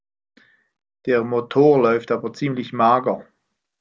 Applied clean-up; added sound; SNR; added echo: none; none; none; none.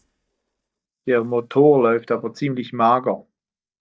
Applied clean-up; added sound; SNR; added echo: neural mask model DeepFilterNet 3.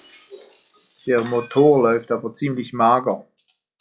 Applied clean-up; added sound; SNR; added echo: classical method log-MMSE.